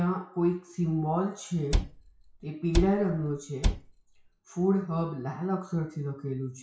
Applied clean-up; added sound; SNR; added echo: classical method WPE with log-MMSE.